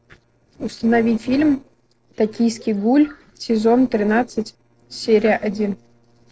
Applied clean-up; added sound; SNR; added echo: neural separator model SepFormer DNS4.